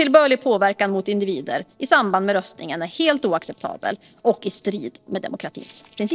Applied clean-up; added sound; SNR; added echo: neural separator model SepFormer DNS4.